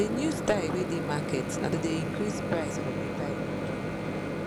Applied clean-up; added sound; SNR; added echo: none; Microwave oven; -1 dB; none.